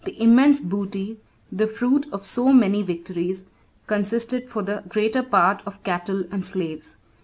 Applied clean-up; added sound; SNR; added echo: none; none; none; none.